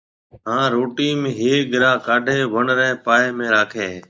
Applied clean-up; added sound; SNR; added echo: neural mask model DeepFilterNet 3.